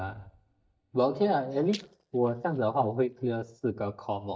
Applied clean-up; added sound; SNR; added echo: neural mask model DeepFilterNet 3.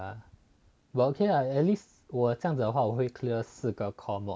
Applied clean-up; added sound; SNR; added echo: none; none; none; none.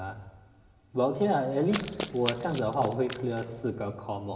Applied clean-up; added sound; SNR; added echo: none; Run; 9 dB; reverberation time 2.9 s.